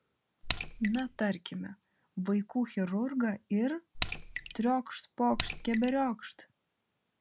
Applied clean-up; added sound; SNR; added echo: none; Raindrop / Splash, splatter; -2 dB; none.